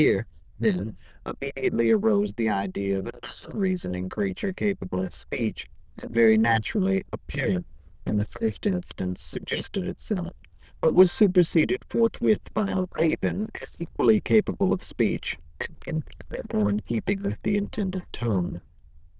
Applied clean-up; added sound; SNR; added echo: neural diffusion model UNIVERSE++.